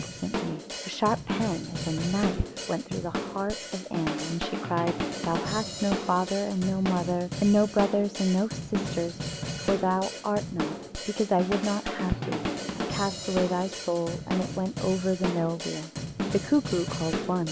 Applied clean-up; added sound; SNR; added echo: none; Drum / Drum kit; 5 dB; none.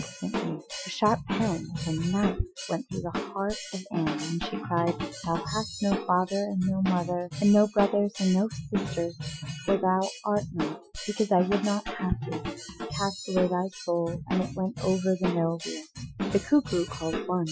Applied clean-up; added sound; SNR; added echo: classical method Wiener filter.